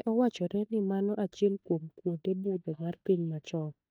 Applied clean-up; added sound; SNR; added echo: neural mask model DeepFilterNet 3.